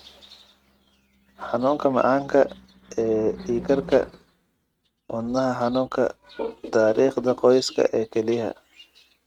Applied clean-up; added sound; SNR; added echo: neural mask model RNNoise.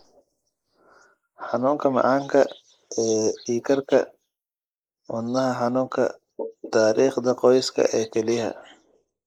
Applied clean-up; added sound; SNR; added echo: neural mask model Resemble Enhance denoiser.